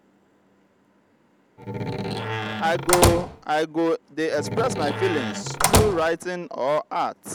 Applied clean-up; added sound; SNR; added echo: none; Slam; -2 dB; none.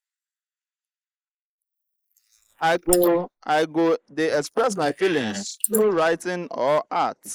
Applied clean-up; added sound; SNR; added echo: neural mask model Resemble Enhance denoiser.